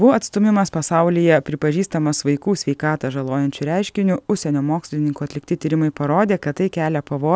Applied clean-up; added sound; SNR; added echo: none; none; none; none.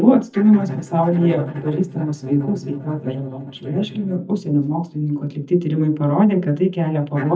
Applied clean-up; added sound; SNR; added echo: neural mask model DeepFilterNet 3.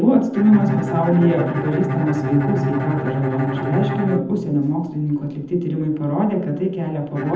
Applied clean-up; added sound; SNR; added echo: none; Bowed string instrument; 6 dB; reverberation time 0.8 s.